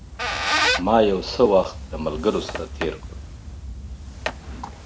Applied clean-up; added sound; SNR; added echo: none; Squeak; 4 dB; none.